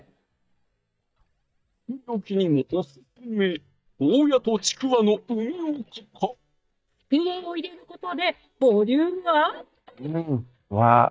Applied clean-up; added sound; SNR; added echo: neural mask model DeepFilterNet 3.